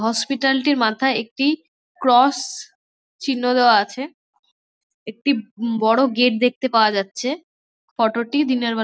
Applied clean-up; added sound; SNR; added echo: none; none; none; none.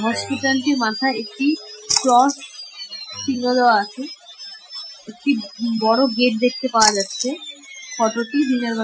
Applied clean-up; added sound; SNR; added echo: classical method Wiener filter.